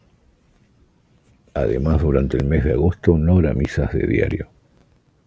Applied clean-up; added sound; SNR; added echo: none; none; none; none.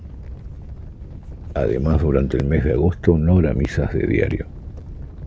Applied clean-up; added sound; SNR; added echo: none; Animal; 13 dB; none.